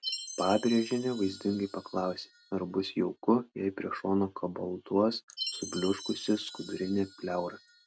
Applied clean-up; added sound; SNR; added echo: none; Chime; 14 dB; none.